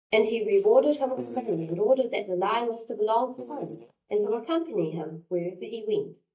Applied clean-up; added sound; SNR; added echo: neural mask model DeepFilterNet 3.